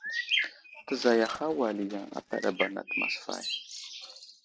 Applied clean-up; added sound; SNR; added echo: neural mask model RNNoise.